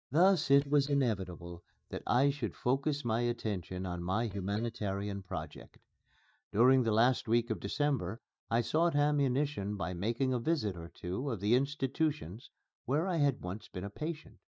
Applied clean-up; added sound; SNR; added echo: neural mask model DeepFilterNet 3.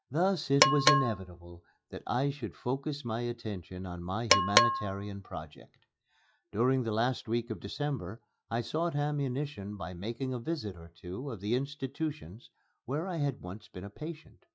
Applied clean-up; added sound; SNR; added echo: classical method log-MMSE.